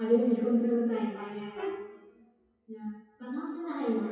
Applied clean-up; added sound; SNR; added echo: classical method WPE with log-MMSE.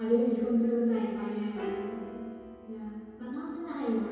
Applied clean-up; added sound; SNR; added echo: none; Piano; 14 dB; reverberation time 2.2 s.